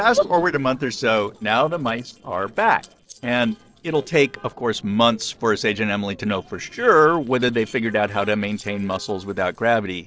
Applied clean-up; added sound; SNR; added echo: neural separator model SepFormer DNS4.